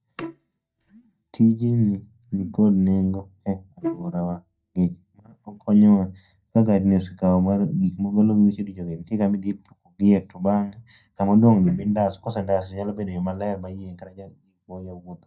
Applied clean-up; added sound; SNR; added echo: neural mask model DeepFilterNet 3.